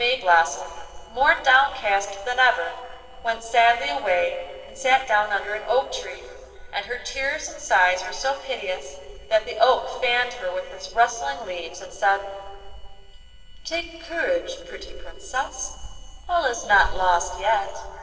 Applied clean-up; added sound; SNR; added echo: neural separator model SepFormer DNS4.